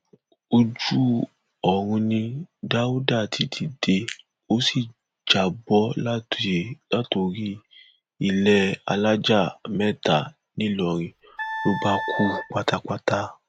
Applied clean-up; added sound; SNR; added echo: none; Wind instrument, woodwind instrument; 7 dB; none.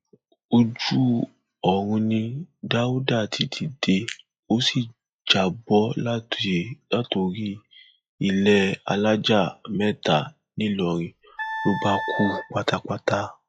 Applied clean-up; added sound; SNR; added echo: classical method log-MMSE.